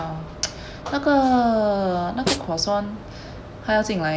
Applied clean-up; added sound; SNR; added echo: none; Snare drum; 9 dB; none.